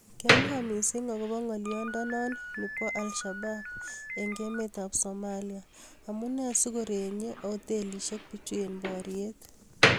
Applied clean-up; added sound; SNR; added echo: none; Slam; 0 dB; none.